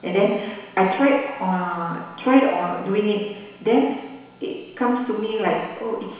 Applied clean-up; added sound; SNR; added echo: none; none; none; reverberation time 1.0 s.